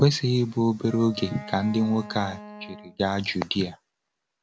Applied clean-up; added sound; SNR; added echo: none; Wind instrument, woodwind instrument; 17 dB; none.